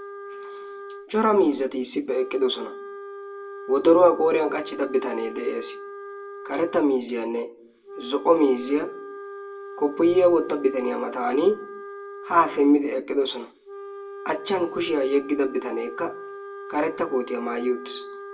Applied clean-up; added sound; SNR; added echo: none; Wind instrument, woodwind instrument; 14 dB; reverberation time 0.2 s.